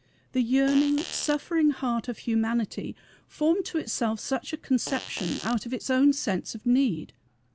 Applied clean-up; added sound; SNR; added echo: none; Fart; 11 dB; none.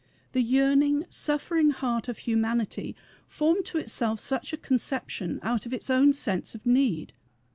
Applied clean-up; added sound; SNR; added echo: none; none; none; none.